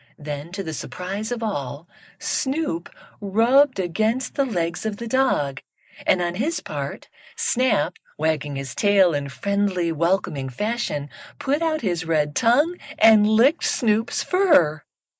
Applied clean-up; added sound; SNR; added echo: neural mask model Resemble Enhance denoiser.